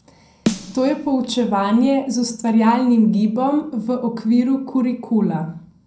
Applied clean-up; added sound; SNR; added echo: none; Snare drum; 11 dB; reverberation time 0.6 s.